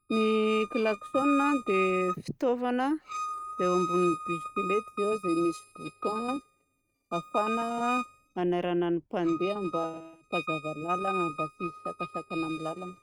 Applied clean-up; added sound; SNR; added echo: neural mask model RNNoise.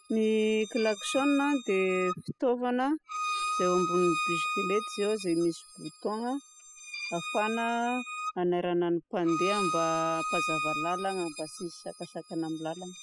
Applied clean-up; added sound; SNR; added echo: classical method spectral subtraction.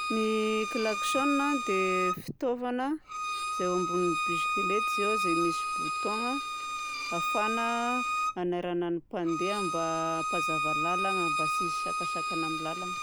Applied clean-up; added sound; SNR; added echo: none; Bowed string instrument; -1 dB; none.